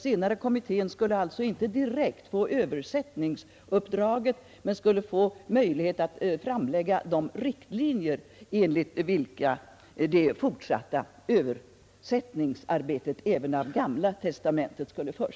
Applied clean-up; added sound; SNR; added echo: none; none; none; none.